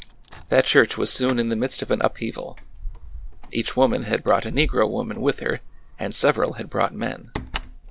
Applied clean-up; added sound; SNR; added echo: none; Keys jangling; 11 dB; none.